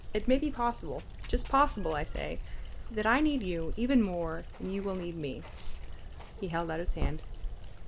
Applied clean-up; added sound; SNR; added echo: none; Water; 3 dB; none.